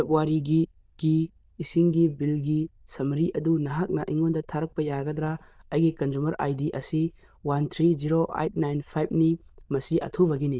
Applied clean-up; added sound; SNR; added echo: neural diffusion model UNIVERSE++.